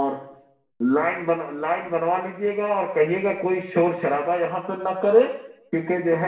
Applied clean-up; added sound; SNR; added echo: none; none; none; reverberation time 0.7 s.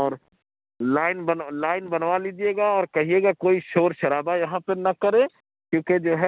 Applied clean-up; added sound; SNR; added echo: none; none; none; none.